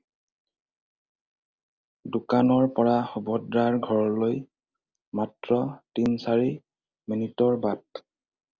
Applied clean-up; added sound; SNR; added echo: none; none; none; none.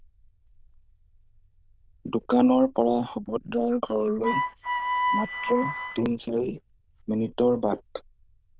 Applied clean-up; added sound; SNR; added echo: neural diffusion model UNIVERSE++.